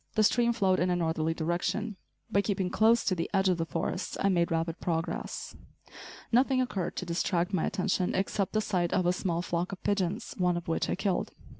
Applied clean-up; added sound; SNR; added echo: none; none; none; none.